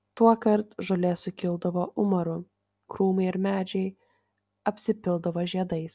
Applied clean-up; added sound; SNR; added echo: none; none; none; none.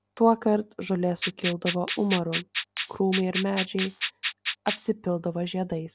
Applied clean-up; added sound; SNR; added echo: none; Rattle (instrument); 5 dB; none.